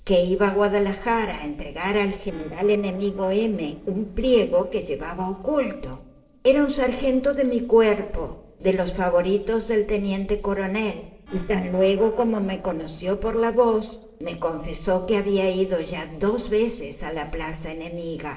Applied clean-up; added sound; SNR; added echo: neural separator model SepFormer DNS4.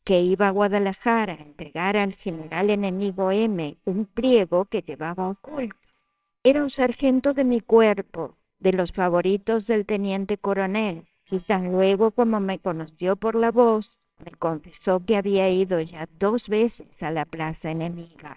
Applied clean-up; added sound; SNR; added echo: neural separator model SepFormer WHAMR!.